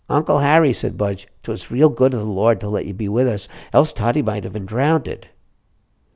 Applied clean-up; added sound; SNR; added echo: none; none; none; none.